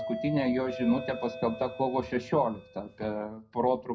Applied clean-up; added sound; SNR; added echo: none; Doorbell; 11 dB; reverberation time 0.3 s.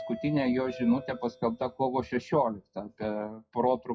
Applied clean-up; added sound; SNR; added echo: classical method WPE with log-MMSE.